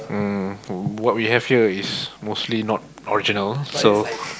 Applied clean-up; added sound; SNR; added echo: none; none; none; none.